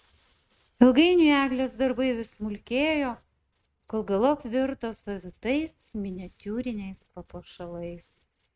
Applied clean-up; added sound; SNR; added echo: neural mask model RNNoise.